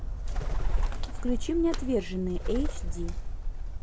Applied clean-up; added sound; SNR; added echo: none; Bird; -4 dB; none.